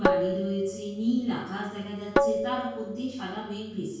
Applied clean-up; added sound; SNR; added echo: none; Tabla; -2 dB; reverberation time 0.6 s.